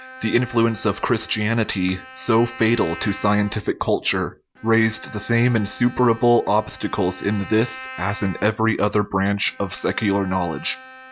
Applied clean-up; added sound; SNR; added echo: none; Bowed string instrument; 18 dB; none.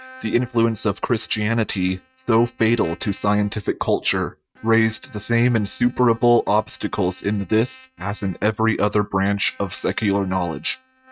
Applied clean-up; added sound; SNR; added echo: neural mask model RNNoise.